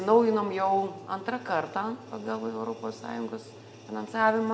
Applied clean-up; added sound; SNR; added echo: none; none; none; none.